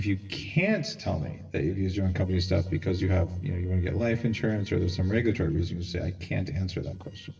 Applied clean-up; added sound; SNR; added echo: neural separator model SepFormer DNS4.